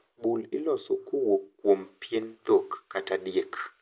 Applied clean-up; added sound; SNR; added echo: none; none; none; none.